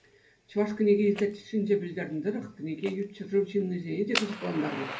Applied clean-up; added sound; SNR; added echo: none; Fire; 13 dB; reverberation time 0.3 s.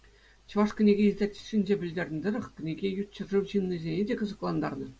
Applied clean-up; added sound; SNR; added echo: none; none; none; none.